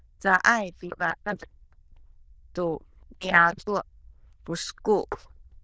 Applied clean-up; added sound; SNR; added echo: neural diffusion model UNIVERSE++.